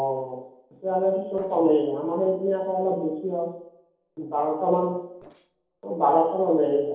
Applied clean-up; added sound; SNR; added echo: neural separator model SepFormer DNS4.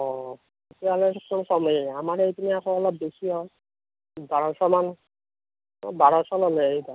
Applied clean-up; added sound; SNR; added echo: none; none; none; none.